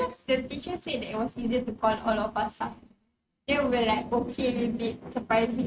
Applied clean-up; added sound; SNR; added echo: neural mask model RNNoise.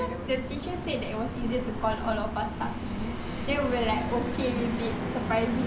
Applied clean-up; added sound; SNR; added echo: none; Rain; 12 dB; none.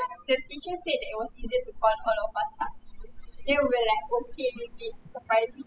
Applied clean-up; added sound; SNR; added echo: classical method spectral subtraction.